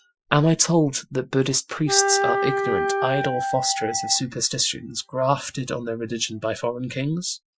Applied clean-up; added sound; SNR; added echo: classical method Wiener filter.